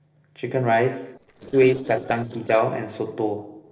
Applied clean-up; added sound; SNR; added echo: neural separator model SepFormer DNS4.